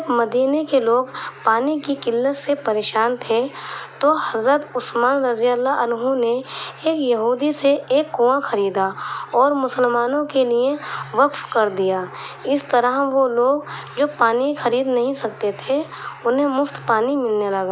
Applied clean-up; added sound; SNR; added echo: none; none; none; none.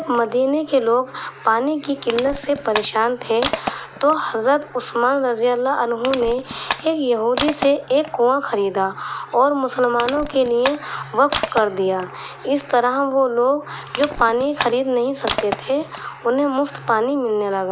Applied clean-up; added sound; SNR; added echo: none; Crushing; 12 dB; none.